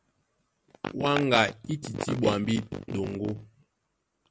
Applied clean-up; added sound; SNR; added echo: none; none; none; none.